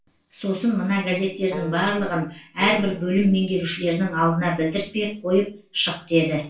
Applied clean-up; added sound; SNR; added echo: neural separator model SepFormer DNS4.